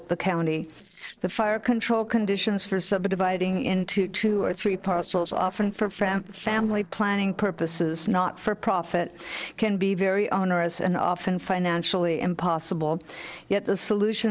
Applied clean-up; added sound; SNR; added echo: neural separator model SepFormer DNS4.